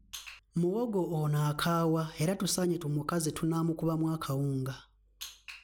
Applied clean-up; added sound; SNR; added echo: none; none; none; none.